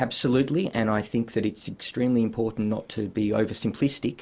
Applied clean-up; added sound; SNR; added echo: none; none; none; none.